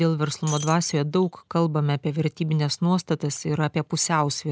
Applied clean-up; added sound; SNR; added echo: none; Shatter; 15 dB; none.